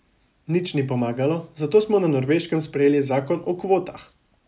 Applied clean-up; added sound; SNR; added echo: none; none; none; none.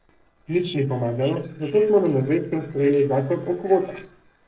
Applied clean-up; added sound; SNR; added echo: neural separator model SepFormer DNS4.